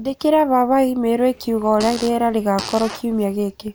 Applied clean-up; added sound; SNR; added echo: none; Fart; 16 dB; none.